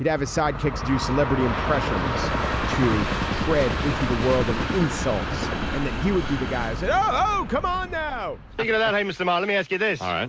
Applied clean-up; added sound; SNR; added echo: none; Train; 3 dB; none.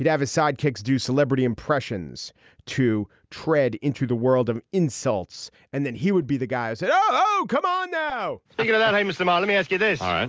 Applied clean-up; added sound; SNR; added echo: none; none; none; none.